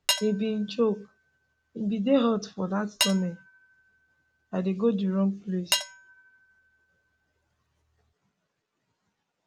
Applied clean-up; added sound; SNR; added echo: none; Cutlery, silverware / Dishes, pots, and pans; 7 dB; none.